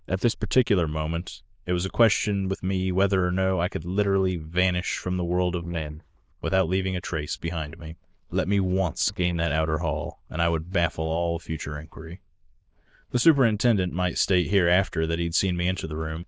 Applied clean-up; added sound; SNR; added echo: neural diffusion model UNIVERSE++.